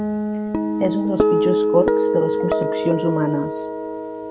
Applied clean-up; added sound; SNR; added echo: none; Guitar; -3 dB; none.